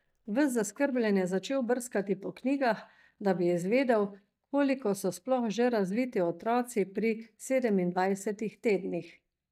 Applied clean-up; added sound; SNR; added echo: neural mask model DeepFilterNet 3.